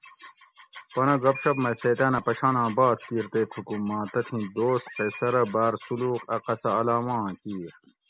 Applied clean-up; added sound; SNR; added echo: none; Bird; 15 dB; none.